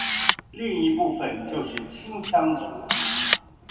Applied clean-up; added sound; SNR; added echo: none; Camera; 2 dB; reverberation time 2.0 s.